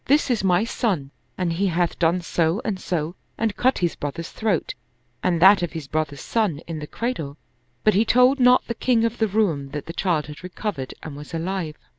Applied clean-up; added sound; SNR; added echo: none; none; none; none.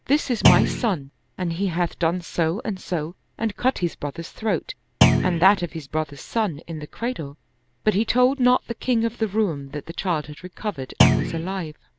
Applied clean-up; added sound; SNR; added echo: none; Thump, thud; -4 dB; none.